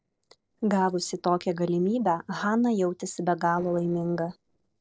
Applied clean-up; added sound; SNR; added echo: neural separator model SepFormer DNS4.